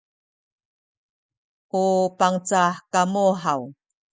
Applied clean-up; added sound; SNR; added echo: none; none; none; none.